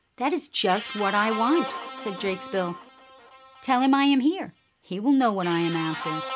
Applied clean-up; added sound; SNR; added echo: none; Guitar; 12 dB; none.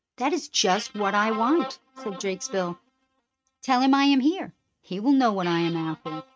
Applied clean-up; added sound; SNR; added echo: neural mask model RNNoise.